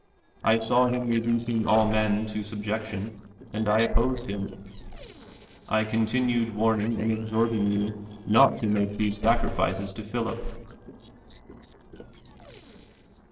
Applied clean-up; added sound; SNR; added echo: neural separator model SepFormer DNS4.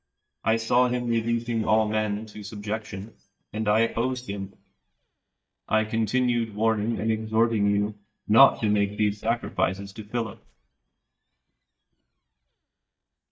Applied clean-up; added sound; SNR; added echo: neural mask model DeepFilterNet 3.